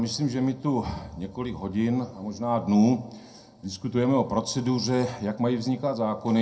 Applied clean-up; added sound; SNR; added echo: none; none; none; reverberation time 0.2 s.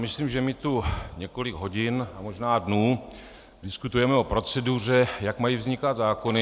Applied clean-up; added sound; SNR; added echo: none; none; none; none.